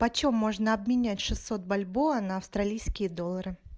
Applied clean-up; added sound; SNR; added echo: none; none; none; none.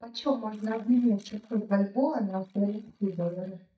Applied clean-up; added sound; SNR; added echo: neural mask model DeepFilterNet 3.